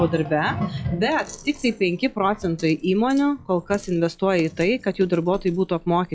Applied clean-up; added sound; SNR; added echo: classical method log-MMSE.